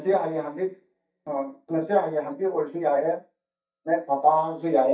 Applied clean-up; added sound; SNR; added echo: neural mask model DeepFilterNet 3.